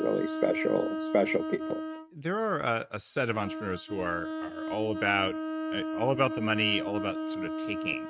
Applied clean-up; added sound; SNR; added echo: neural mask model RNNoise.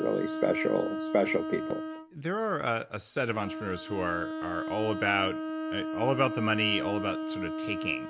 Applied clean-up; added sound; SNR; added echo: none; Bowed string instrument; 4 dB; none.